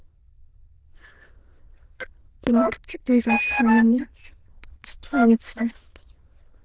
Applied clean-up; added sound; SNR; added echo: neural diffusion model UNIVERSE++.